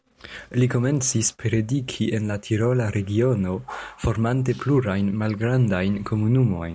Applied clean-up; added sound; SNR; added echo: none; none; none; none.